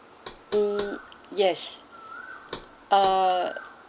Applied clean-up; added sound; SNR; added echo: none; Knock; 18 dB; none.